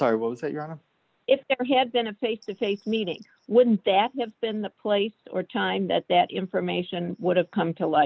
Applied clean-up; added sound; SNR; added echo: none; none; none; none.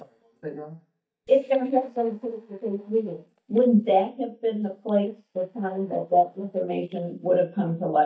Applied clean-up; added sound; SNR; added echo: neural mask model DeepFilterNet 3.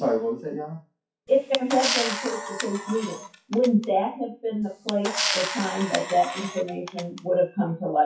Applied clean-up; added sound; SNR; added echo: classical method WPE with log-MMSE.